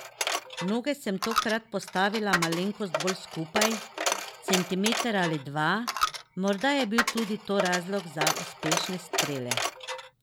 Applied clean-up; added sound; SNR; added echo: none; Coin (dropping); 2 dB; none.